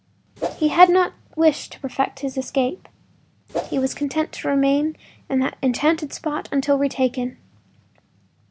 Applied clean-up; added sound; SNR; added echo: none; Whoosh, swoosh, swish; 8 dB; none.